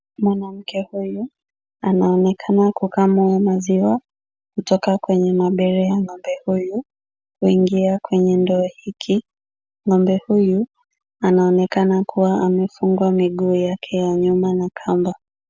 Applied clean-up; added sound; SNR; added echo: none; none; none; none.